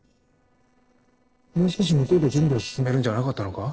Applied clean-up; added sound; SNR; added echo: neural separator model SepFormer DNS4.